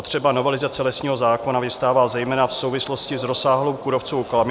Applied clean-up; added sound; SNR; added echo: none; none; none; none.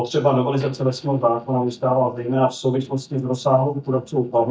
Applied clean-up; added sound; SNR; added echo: neural mask model DeepFilterNet 3.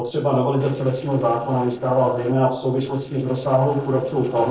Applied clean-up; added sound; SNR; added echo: neural separator model SepFormer DNS4.